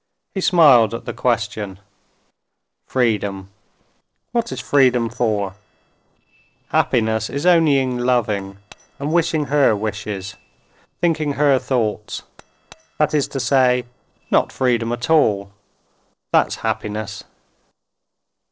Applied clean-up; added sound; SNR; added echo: neural separator model SepFormer DNS4.